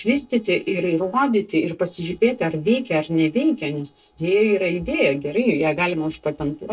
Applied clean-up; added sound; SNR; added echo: neural separator model SepFormer DNS4.